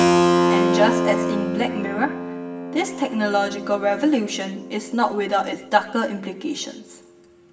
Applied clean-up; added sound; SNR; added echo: none; Keyboard (musical); 0 dB; reverberation time 0.7 s.